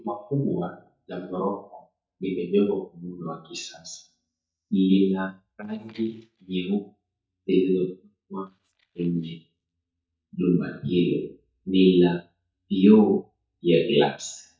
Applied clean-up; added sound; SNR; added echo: neural mask model DeepFilterNet 3.